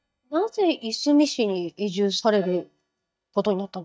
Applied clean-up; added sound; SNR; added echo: neural mask model DeepFilterNet 3.